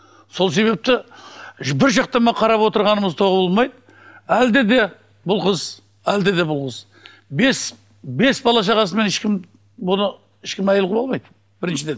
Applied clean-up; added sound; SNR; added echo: none; none; none; none.